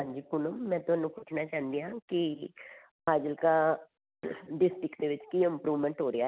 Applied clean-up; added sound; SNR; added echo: none; none; none; none.